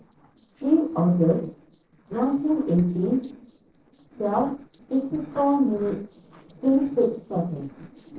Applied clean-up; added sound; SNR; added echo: neural separator model SepFormer DNS4.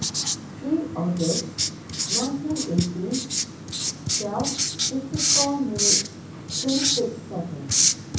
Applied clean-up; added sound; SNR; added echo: none; Writing; -3 dB; reverberation time 0.6 s.